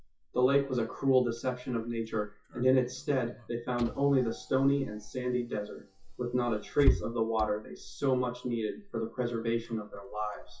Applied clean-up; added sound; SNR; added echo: classical method WPE with log-MMSE.